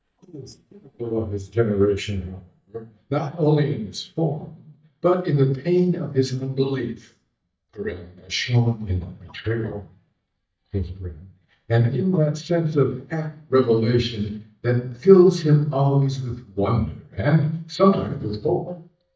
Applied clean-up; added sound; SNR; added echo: neural mask model DeepFilterNet 3.